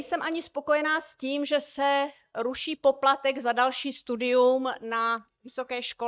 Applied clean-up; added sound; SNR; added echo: neural mask model DeepFilterNet 3.